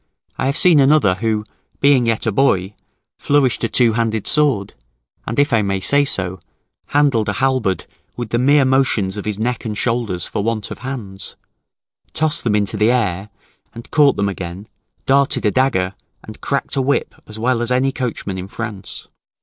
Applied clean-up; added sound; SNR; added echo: neural separator model SepFormer DNS4.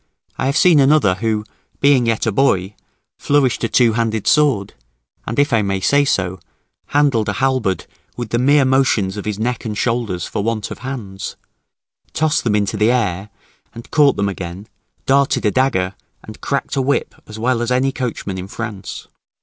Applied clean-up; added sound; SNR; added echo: none; Bowed string instrument; 20 dB; none.